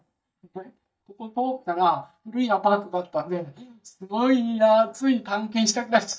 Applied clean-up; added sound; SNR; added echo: neural mask model DeepFilterNet 3.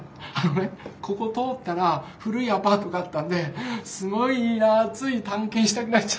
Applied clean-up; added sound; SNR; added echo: none; none; none; none.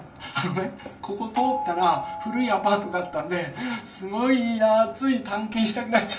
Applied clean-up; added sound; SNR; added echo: none; Doorbell; 7 dB; reverberation time 0.3 s.